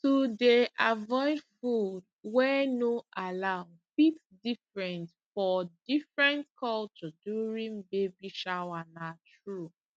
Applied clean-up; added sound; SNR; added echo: none; none; none; none.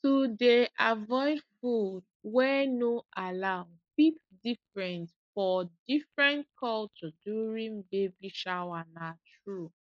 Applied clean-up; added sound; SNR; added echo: neural mask model Resemble Enhance denoiser.